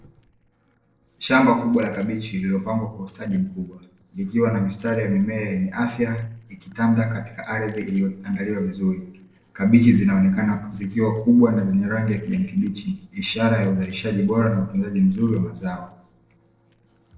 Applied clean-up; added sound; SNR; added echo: neural separator model SepFormer DNS4.